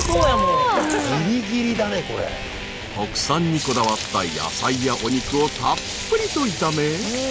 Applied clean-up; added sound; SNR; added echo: none; Chewing, mastication; 12 dB; none.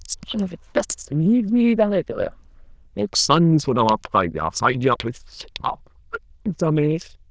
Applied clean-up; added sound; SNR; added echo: neural diffusion model UNIVERSE++.